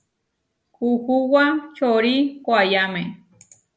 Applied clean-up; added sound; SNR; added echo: none; none; none; none.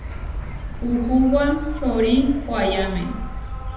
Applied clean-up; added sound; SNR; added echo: none; Insect; 6 dB; reverberation time 0.9 s.